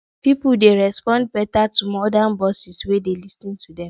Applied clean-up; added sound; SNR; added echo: none; none; none; none.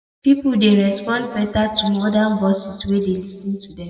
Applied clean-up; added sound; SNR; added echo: none; none; none; reverberation time 1.7 s.